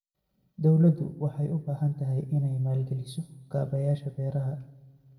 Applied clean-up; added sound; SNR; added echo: none; none; none; reverberation time 1.2 s.